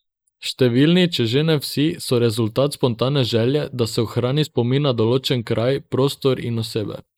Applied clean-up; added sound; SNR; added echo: neural mask model Resemble Enhance denoiser.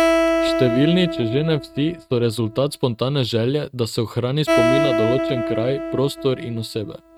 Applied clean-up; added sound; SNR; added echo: neural mask model RNNoise.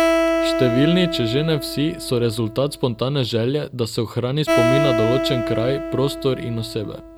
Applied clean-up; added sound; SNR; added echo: none; Acoustic guitar; 2 dB; none.